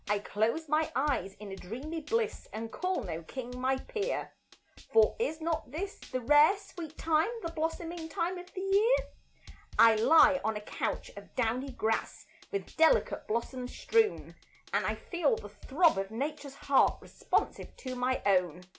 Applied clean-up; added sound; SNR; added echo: none; Drum kit; 17 dB; none.